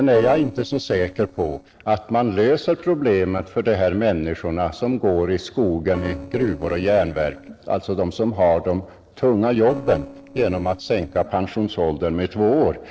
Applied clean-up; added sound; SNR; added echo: neural separator model SepFormer DNS4.